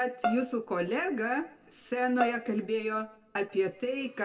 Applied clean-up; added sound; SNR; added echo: none; Bowed string instrument; 8 dB; reverberation time 0.7 s.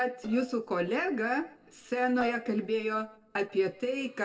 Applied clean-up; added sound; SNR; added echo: neural separator model SepFormer DNS4.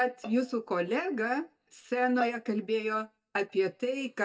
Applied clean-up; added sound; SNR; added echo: neural mask model DeepFilterNet 3.